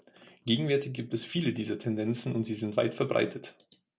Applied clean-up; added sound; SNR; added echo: none; none; none; none.